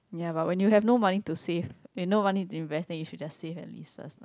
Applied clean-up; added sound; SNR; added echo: none; none; none; none.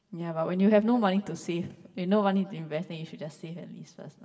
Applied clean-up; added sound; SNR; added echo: none; none; none; reverberation time 1.2 s.